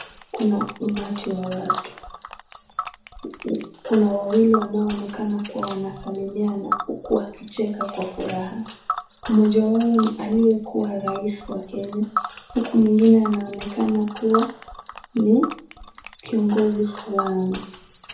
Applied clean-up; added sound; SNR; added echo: none; Tick; 11 dB; reverberation time 0.6 s.